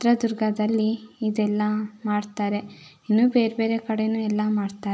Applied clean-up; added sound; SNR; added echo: none; none; none; none.